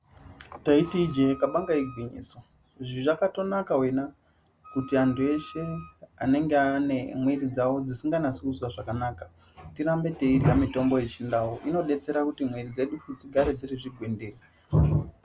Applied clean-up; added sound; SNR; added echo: none; Wind instrument, woodwind instrument; 20 dB; none.